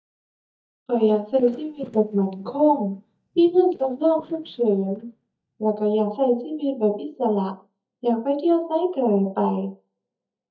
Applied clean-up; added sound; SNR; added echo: neural mask model DeepFilterNet 3.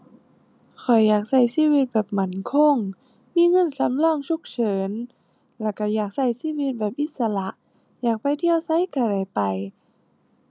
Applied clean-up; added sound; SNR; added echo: none; none; none; none.